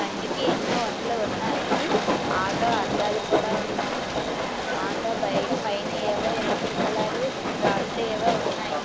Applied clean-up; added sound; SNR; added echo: none; Train; -4 dB; none.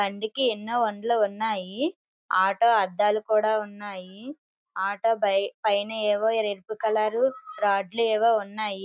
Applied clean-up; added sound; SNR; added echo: none; none; none; none.